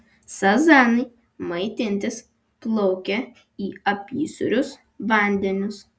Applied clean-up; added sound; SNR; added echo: none; none; none; none.